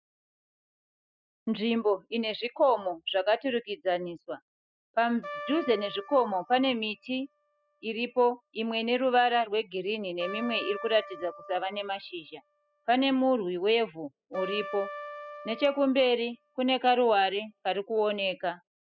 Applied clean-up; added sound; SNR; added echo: classical method spectral subtraction.